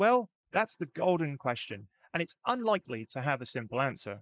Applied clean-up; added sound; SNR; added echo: neural mask model Resemble Enhance denoiser.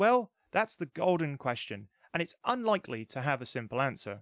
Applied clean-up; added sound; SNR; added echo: none; none; none; none.